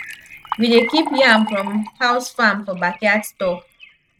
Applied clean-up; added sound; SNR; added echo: neural mask model RNNoise.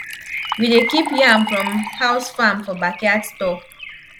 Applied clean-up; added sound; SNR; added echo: none; Bird + Liquid; 9 dB; none.